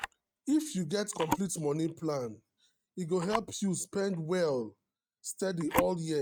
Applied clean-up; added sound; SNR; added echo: neural mask model RNNoise.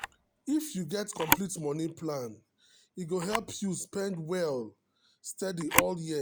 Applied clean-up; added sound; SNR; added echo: none; Camera; 3 dB; none.